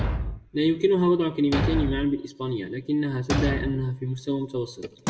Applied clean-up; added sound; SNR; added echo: none; Thump, thud; 5 dB; reverberation time 1.0 s.